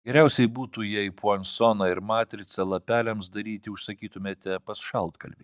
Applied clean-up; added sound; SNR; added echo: none; none; none; none.